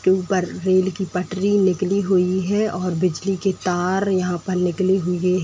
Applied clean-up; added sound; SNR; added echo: none; none; none; none.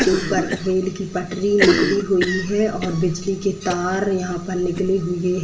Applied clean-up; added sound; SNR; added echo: none; Cough; 5 dB; reverberation time 0.9 s.